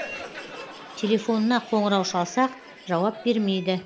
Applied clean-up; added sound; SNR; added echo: none; Crowd; 15 dB; none.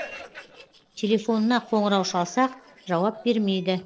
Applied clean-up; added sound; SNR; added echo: neural separator model SepFormer DNS4.